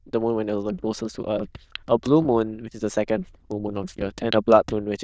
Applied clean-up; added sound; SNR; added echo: neural diffusion model UNIVERSE++.